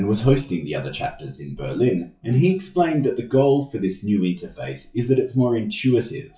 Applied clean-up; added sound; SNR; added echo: classical method WPE with log-MMSE.